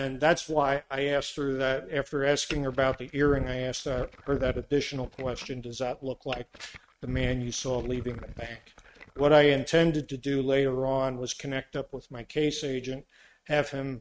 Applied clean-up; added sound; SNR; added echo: neural mask model RNNoise.